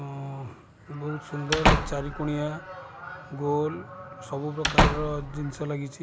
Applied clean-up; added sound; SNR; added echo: none; Slam / Wood; -4 dB; none.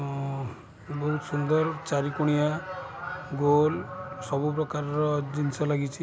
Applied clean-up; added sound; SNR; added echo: none; none; none; none.